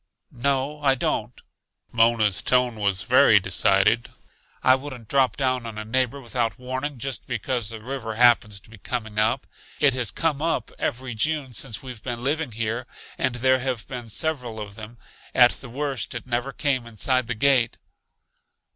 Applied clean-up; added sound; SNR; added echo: none; none; none; none.